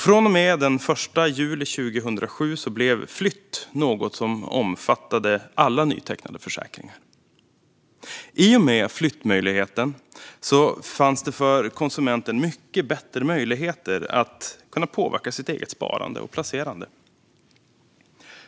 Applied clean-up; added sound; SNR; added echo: none; none; none; none.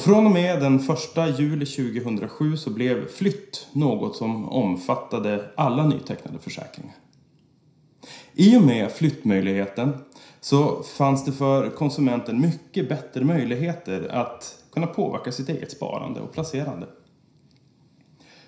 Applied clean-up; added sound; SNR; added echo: none; none; none; reverberation time 0.5 s.